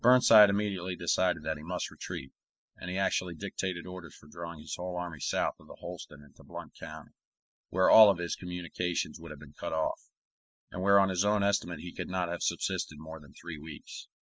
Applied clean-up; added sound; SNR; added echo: neural mask model Resemble Enhance denoiser.